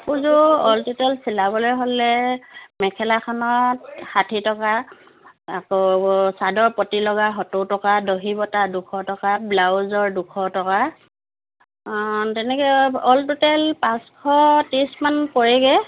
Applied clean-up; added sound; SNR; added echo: none; none; none; none.